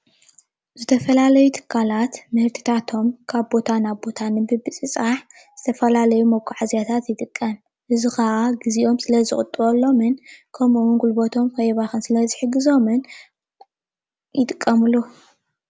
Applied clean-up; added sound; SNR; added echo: none; none; none; none.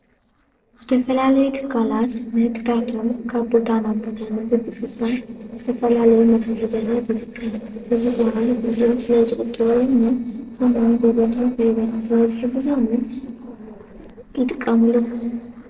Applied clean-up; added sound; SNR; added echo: neural separator model SepFormer DNS4.